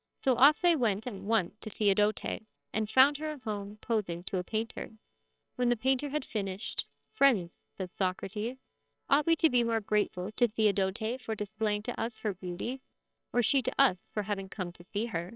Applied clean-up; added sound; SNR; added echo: neural separator model SepFormer WHAMR!.